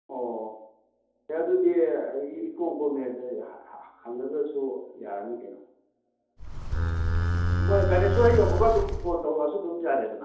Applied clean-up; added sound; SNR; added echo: none; Livestock, farm animals, working animals; -3 dB; reverberation time 2.2 s.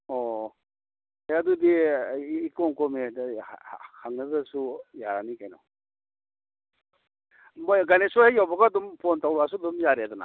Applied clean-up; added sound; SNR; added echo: none; none; none; none.